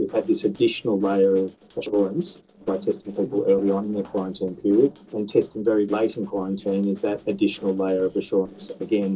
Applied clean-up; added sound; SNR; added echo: neural separator model SepFormer DNS4.